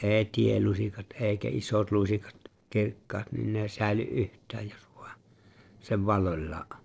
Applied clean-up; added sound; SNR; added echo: neural separator model SepFormer DNS4.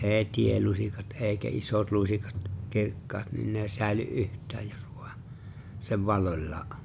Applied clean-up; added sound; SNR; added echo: none; Train; 11 dB; none.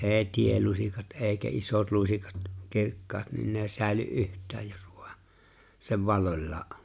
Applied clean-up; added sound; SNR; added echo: none; none; none; none.